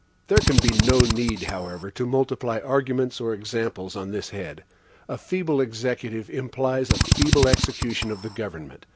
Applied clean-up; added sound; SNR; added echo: none; Drill; -3 dB; none.